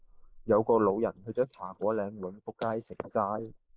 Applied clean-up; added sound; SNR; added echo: neural mask model Resemble Enhance denoiser.